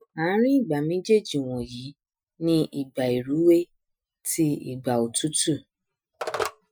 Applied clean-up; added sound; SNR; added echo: classical method Wiener filter.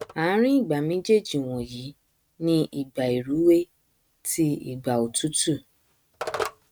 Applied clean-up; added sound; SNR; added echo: neural mask model RNNoise.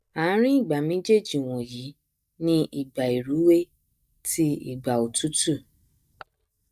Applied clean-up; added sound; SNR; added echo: neural mask model DeepFilterNet 3.